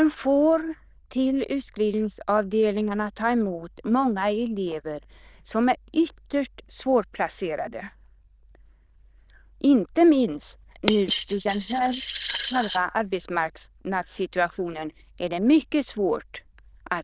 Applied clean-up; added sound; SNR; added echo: neural diffusion model UNIVERSE++.